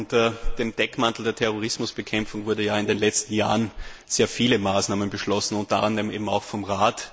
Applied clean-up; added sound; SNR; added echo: none; none; none; none.